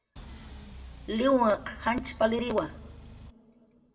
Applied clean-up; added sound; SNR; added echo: none; Engine; 16 dB; reverberation time 0.4 s.